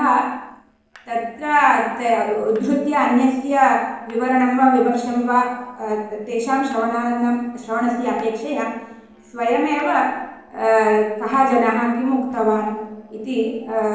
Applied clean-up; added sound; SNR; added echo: neural separator model SepFormer DNS4.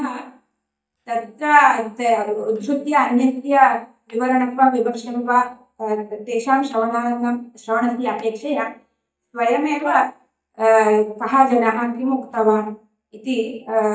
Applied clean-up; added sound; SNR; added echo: neural mask model DeepFilterNet 3.